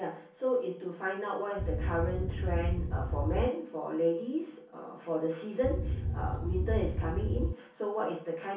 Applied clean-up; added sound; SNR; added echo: none; Wind; -3 dB; reverberation time 0.6 s.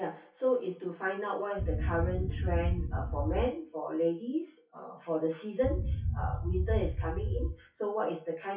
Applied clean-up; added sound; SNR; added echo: classical method WPE with log-MMSE.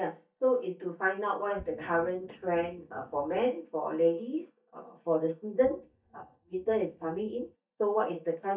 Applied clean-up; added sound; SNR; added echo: neural mask model DeepFilterNet 3.